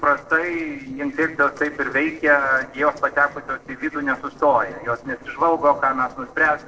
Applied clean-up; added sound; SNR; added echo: neural separator model SepFormer DNS4.